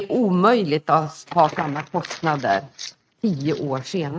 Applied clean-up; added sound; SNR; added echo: neural mask model RNNoise.